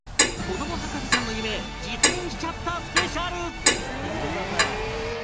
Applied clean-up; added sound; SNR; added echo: none; Clock; -3 dB; none.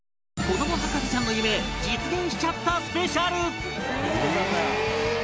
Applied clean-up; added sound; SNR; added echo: none; none; none; none.